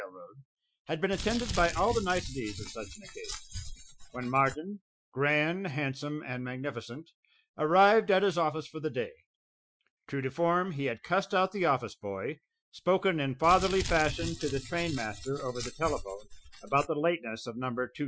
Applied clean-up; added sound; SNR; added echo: classical method Wiener filter.